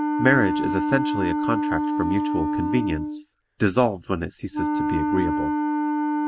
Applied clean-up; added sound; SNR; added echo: none; Wind instrument, woodwind instrument; -1 dB; none.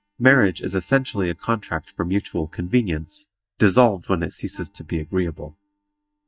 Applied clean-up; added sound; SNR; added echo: neural mask model DeepFilterNet 3.